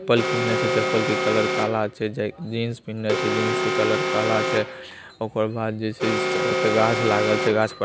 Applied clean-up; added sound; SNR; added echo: none; Alarm; 1 dB; none.